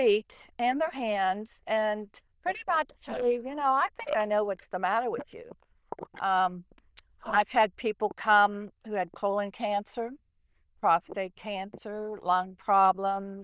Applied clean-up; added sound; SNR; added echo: neural diffusion model UNIVERSE++.